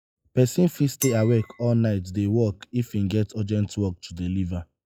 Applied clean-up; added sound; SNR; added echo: classical method log-MMSE.